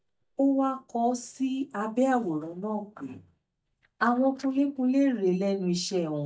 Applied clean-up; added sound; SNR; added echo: neural mask model DeepFilterNet 3.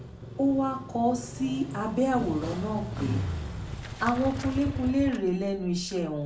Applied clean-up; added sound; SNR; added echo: none; Motorcycle; 8 dB; reverberation time 0.3 s.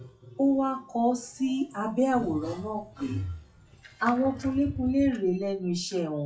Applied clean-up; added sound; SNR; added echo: classical method WPE with log-MMSE.